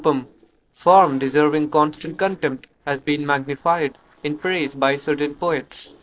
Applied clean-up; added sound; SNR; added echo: neural separator model SepFormer DNS4.